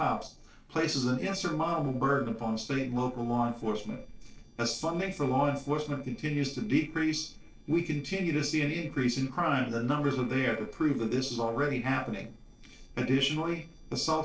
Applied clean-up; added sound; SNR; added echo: neural separator model SepFormer DNS4.